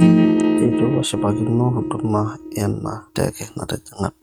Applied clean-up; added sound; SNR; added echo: neural mask model RNNoise.